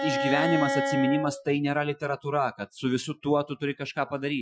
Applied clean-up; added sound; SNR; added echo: classical method Wiener filter.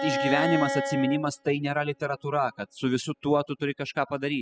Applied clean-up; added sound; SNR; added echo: classical method spectral subtraction.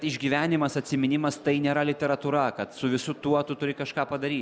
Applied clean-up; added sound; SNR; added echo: none; none; none; none.